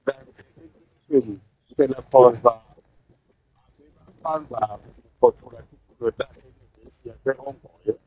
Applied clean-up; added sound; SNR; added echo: neural mask model DeepFilterNet 3.